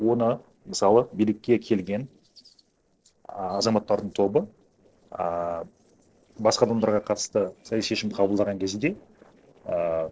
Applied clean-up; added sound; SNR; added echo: neural separator model SepFormer DNS4.